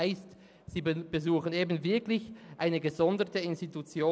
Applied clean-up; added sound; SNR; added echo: none; none; none; none.